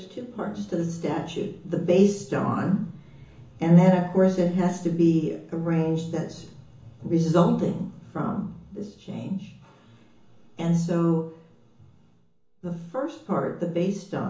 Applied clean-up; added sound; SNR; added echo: none; none; none; reverberation time 0.8 s.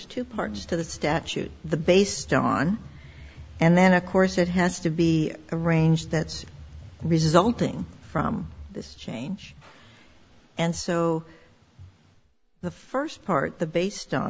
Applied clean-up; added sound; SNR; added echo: none; none; none; none.